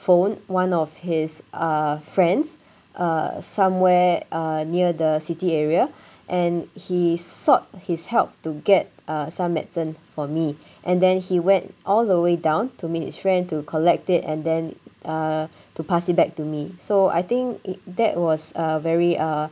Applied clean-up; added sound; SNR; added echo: none; none; none; none.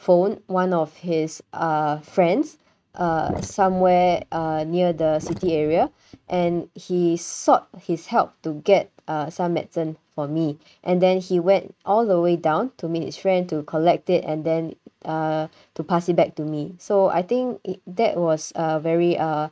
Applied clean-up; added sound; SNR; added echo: neural mask model RNNoise.